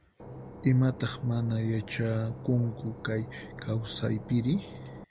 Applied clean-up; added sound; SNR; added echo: none; Engine / Boat, Water vehicle; 13 dB; none.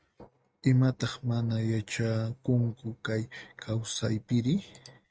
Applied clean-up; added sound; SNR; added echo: neural mask model RNNoise.